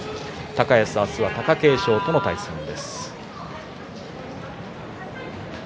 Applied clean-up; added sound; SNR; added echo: none; none; none; none.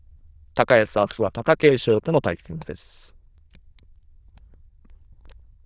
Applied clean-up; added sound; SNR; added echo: neural diffusion model UNIVERSE++.